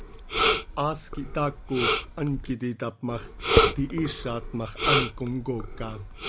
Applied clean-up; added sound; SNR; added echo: none; Respiratory sounds; -3 dB; none.